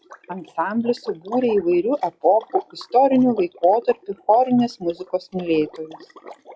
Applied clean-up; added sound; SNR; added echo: classical method log-MMSE.